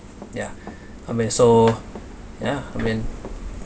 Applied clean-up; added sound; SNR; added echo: none; Run; 18 dB; none.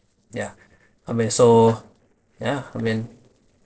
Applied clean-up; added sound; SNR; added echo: neural separator model SepFormer DNS4.